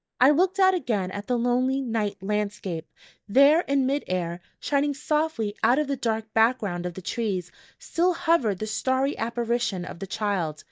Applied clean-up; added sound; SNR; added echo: neural mask model DeepFilterNet 3.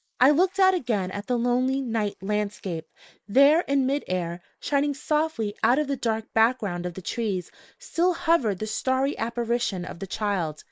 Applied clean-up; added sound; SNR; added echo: neural mask model Resemble Enhance denoiser.